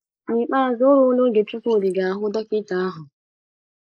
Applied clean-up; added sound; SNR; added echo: neural mask model Resemble Enhance denoiser.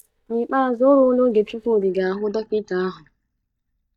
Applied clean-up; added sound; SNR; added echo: neural mask model DeepFilterNet 3.